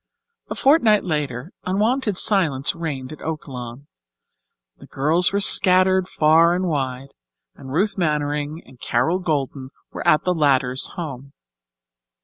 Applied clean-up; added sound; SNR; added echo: none; none; none; none.